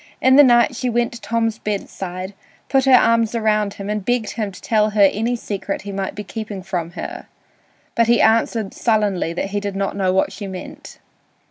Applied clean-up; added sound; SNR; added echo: none; none; none; none.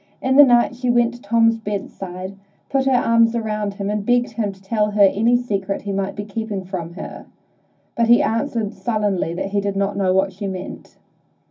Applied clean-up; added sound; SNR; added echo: none; none; none; reverberation time 0.4 s.